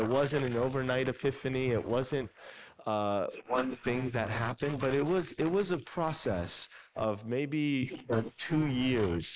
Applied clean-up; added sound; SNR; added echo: neural mask model Resemble Enhance denoiser.